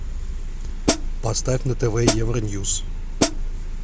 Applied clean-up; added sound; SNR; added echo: none; Hi-hat; 0 dB; none.